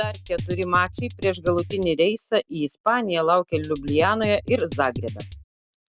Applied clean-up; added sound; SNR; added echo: none; Drum kit; 9 dB; none.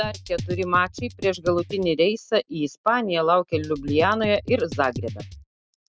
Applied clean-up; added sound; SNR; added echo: neural mask model RNNoise.